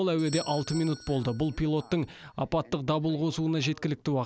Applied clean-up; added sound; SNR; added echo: none; Doorbell; 19 dB; none.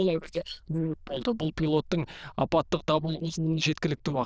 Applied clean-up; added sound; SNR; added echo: neural diffusion model UNIVERSE++.